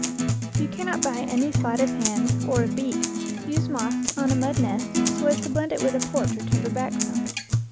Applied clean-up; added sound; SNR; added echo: none; Acoustic guitar; -2 dB; none.